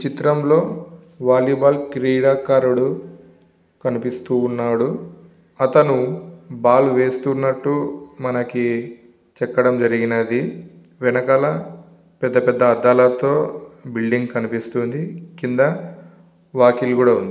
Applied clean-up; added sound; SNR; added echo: none; none; none; none.